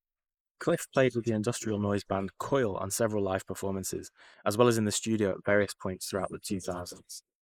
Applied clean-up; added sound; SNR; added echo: neural mask model Resemble Enhance denoiser.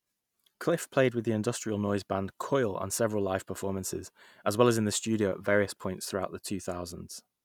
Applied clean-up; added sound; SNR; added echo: none; none; none; none.